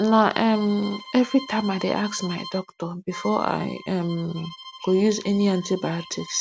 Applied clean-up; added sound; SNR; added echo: none; Bowed string instrument; 17 dB; none.